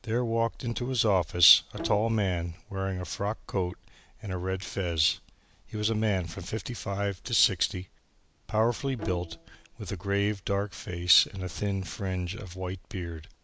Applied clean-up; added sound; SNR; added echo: none; Bowed string instrument; 15 dB; none.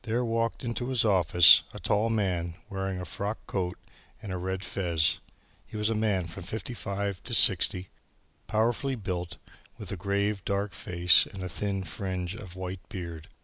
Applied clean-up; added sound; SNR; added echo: none; none; none; none.